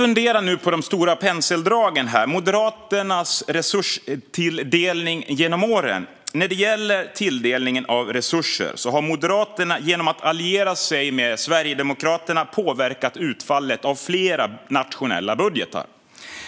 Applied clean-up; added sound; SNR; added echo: none; none; none; none.